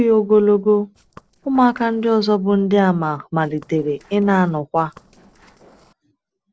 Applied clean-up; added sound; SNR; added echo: neural separator model SepFormer DNS4.